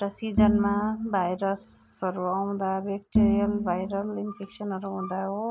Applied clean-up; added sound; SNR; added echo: none; Bowed string instrument; 0 dB; none.